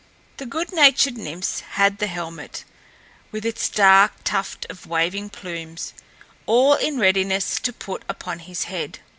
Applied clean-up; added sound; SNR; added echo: none; none; none; none.